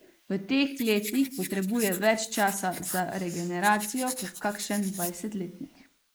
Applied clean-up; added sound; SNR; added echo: neural mask model Resemble Enhance denoiser.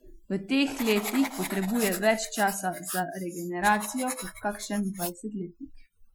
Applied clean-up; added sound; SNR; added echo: classical method Wiener filter.